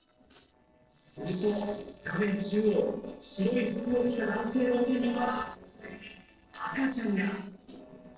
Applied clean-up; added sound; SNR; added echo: neural separator model SepFormer DNS4.